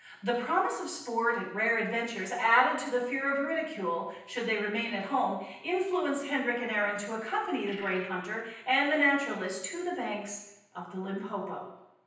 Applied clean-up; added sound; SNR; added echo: none; Bird; 17 dB; reverberation time 0.9 s.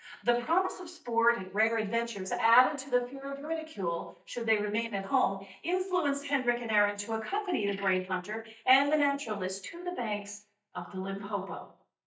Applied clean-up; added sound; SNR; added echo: neural mask model DeepFilterNet 3.